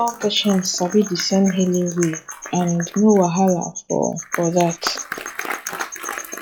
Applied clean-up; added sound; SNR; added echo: classical method log-MMSE.